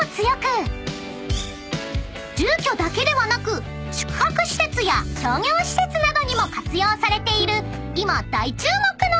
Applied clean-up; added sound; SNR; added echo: none; Bowed string instrument; 16 dB; none.